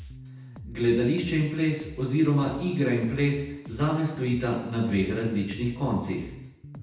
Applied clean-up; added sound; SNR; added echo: none; Bass guitar; 16 dB; reverberation time 0.8 s.